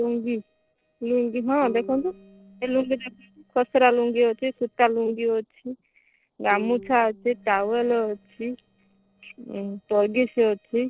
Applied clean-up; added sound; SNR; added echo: neural separator model SepFormer DNS4.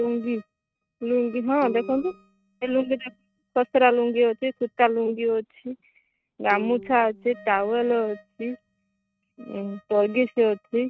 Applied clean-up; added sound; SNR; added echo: neural mask model RNNoise.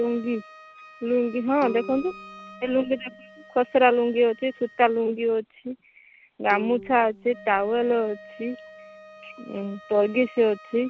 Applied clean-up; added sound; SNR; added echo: none; Bowed string instrument + Wind instrument, woodwind instrument; 18 dB; none.